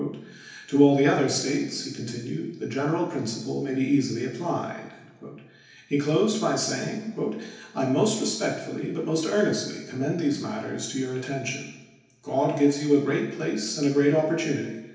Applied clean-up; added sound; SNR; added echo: none; none; none; reverberation time 0.9 s.